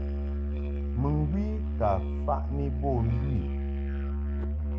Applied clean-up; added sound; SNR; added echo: none; Musical instrument; -3 dB; none.